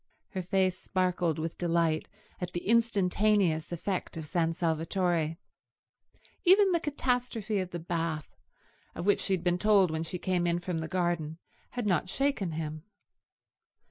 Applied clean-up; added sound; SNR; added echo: none; none; none; none.